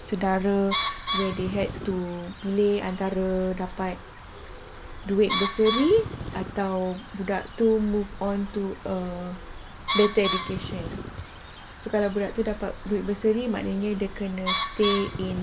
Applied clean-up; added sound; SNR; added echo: none; Bird; 8 dB; none.